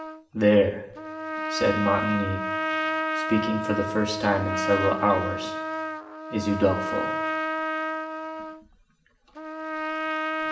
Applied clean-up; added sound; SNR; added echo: none; Trumpet; 3 dB; reverberation time 0.8 s.